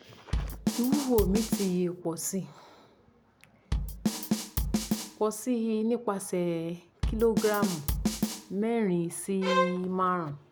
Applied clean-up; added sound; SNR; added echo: none; Bowed string instrument + Drum kit; 1 dB; none.